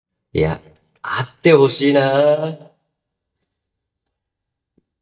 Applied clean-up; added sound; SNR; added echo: neural mask model DeepFilterNet 3.